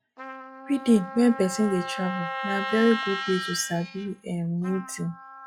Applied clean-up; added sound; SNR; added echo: classical method log-MMSE.